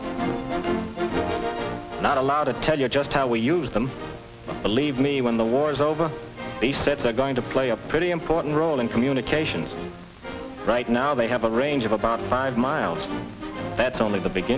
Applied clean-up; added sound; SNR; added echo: none; none; none; none.